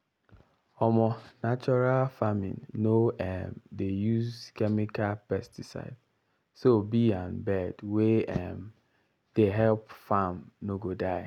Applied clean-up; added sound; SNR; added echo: none; none; none; none.